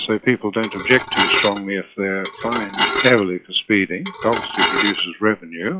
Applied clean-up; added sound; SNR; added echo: classical method log-MMSE.